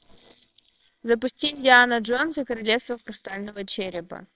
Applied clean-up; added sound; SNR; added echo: neural separator model SepFormer WHAMR!.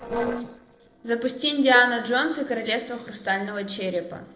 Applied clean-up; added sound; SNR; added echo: neural separator model SepFormer DNS4.